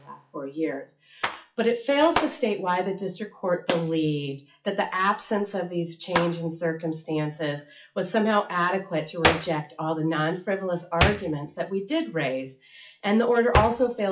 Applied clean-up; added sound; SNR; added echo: classical method WPE with log-MMSE.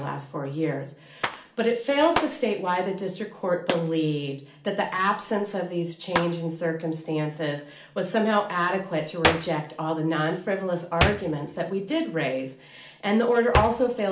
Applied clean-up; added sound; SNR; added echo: none; Hands; 8 dB; reverberation time 0.4 s.